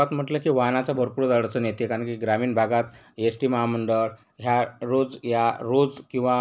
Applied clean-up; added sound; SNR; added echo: none; none; none; none.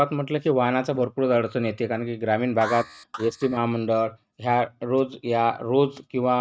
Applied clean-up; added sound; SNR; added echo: neural mask model RNNoise.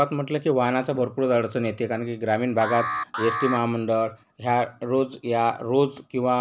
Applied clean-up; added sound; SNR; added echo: none; Alarm; 6 dB; none.